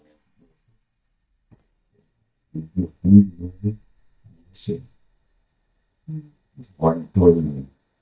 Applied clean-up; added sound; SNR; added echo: neural mask model DeepFilterNet 3.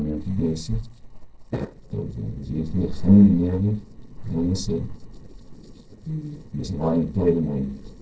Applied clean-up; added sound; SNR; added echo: neural separator model SepFormer DNS4.